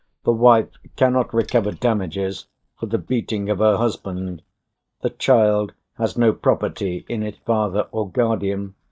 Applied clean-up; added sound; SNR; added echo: neural mask model DeepFilterNet 3.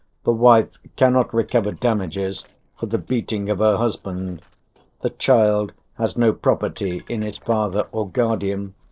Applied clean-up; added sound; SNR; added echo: neural separator model SepFormer DNS4.